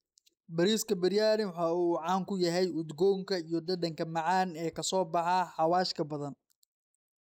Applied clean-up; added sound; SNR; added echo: neural mask model Resemble Enhance denoiser.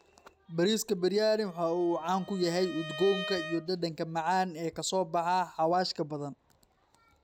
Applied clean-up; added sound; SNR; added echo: none; Bowed string instrument; 13 dB; none.